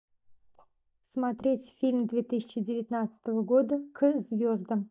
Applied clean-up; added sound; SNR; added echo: neural mask model DeepFilterNet 3.